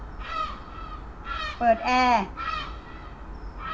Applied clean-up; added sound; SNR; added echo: none; Gull, seagull; 6 dB; none.